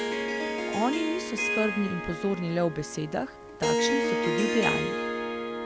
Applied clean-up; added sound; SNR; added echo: none; Harp; -1 dB; none.